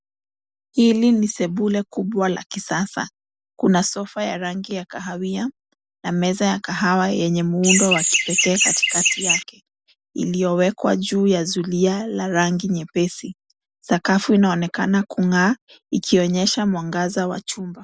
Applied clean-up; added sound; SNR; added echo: none; Chirp, tweet; -2 dB; none.